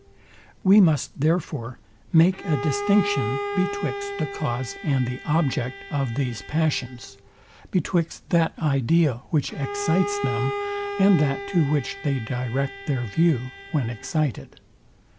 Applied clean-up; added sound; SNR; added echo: none; Bowed string instrument; 10 dB; none.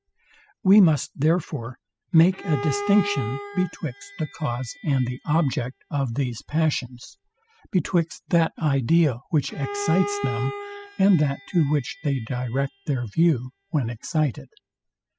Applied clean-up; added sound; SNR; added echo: classical method spectral subtraction.